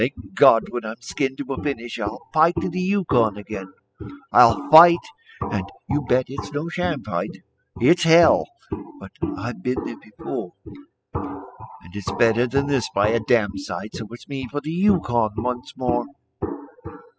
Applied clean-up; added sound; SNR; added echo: classical method spectral subtraction.